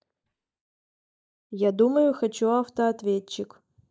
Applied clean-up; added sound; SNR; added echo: neural mask model DeepFilterNet 3.